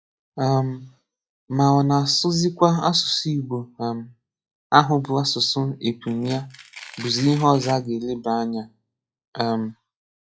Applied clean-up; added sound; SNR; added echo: classical method log-MMSE.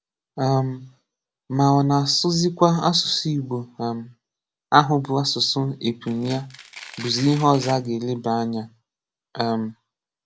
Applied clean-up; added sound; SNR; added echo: none; Domestic sounds, home sounds; 17 dB; none.